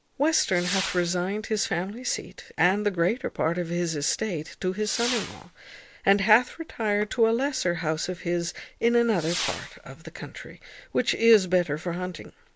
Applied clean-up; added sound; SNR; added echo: none; Whoosh, swoosh, swish / Fireworks; 14 dB; none.